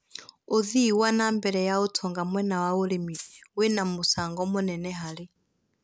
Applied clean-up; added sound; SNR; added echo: none; Rattle (instrument); 6 dB; none.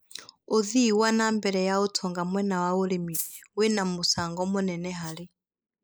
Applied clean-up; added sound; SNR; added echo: neural mask model Resemble Enhance denoiser.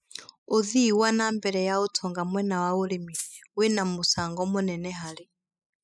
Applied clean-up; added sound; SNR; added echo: classical method spectral subtraction.